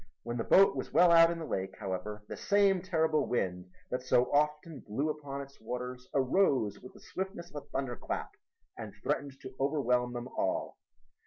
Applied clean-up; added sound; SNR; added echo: none; none; none; none.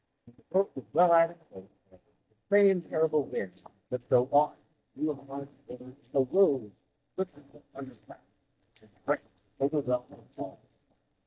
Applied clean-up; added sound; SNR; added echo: neural mask model DeepFilterNet 3.